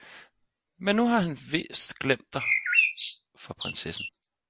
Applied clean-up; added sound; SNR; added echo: none; Bird; -3 dB; none.